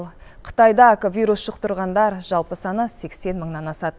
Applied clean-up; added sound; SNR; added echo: none; none; none; none.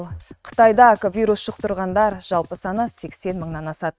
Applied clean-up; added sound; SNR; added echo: neural mask model RNNoise.